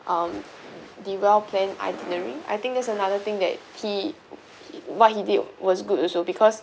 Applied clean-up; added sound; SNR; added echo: none; none; none; none.